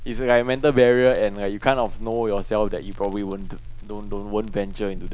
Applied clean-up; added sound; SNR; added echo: none; Crackle; 9 dB; none.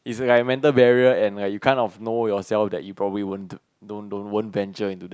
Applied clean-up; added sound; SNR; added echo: none; none; none; none.